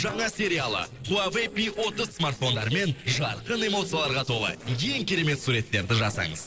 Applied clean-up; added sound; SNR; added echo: neural separator model SepFormer DNS4.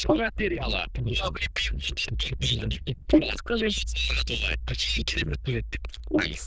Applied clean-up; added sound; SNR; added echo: neural diffusion model UNIVERSE++.